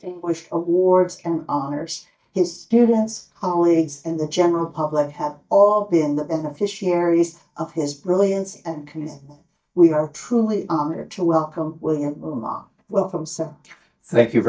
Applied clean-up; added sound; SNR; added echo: neural mask model DeepFilterNet 3.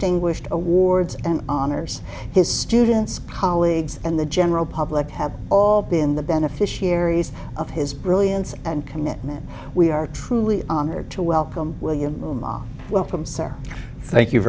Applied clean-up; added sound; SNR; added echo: none; none; none; none.